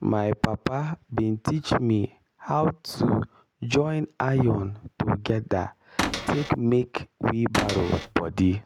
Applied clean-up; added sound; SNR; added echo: none; Cupboard open or close / Door; 4 dB; none.